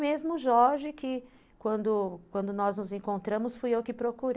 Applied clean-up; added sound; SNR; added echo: none; none; none; none.